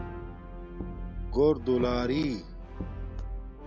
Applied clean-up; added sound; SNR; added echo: none; Brass instrument; 6 dB; none.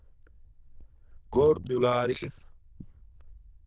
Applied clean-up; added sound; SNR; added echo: neural diffusion model UNIVERSE++.